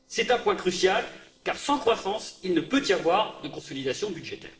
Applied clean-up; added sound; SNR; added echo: neural separator model SepFormer DNS4.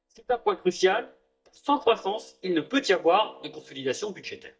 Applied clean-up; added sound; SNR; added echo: neural mask model DeepFilterNet 3.